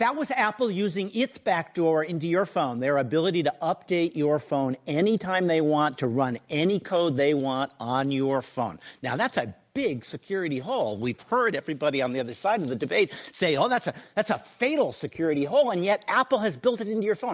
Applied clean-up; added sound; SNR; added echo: none; none; none; none.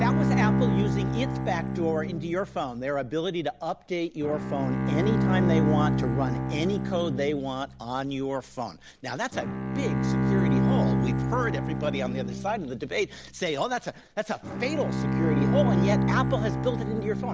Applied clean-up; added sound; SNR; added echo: none; Bowed string instrument; -3 dB; none.